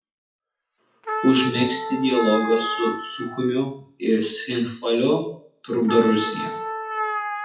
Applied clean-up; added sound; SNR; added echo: classical method WPE with log-MMSE.